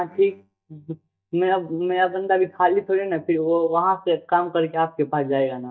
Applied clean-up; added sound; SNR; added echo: neural mask model DeepFilterNet 3.